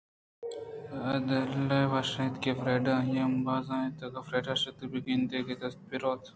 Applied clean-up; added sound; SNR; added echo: none; none; none; none.